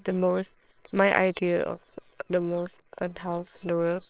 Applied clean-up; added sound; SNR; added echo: neural separator model SepFormer WHAMR!.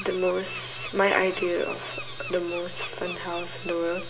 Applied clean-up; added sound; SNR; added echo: none; Bird; 12 dB; reverberation time 1.2 s.